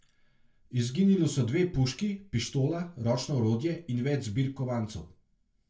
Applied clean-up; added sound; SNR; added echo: none; none; none; reverberation time 0.2 s.